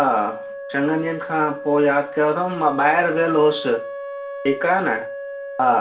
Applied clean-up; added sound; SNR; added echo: none; Wind instrument, woodwind instrument; 11 dB; reverberation time 0.3 s.